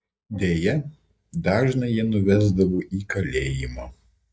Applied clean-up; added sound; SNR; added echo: neural mask model DeepFilterNet 3.